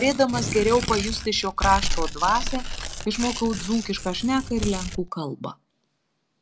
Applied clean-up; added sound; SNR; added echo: none; Tearing; 5 dB; none.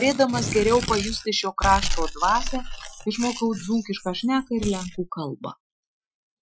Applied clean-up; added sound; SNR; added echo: classical method Wiener filter.